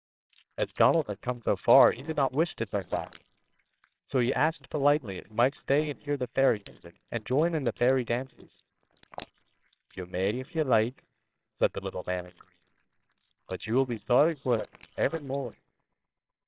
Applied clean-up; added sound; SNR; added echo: neural separator model SepFormer WHAMR!.